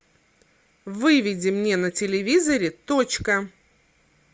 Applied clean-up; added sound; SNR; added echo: none; none; none; none.